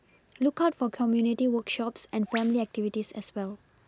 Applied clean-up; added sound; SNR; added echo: none; Bird vocalization, bird call, bird song; 17 dB; none.